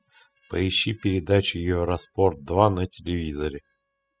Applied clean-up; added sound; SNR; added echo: classical method spectral subtraction.